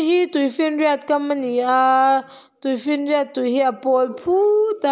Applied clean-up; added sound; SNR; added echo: none; none; none; none.